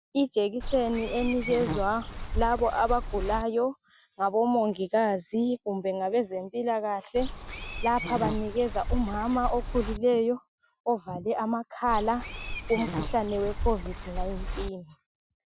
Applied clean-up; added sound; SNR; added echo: none; Walk, footsteps / Insect; 4 dB; none.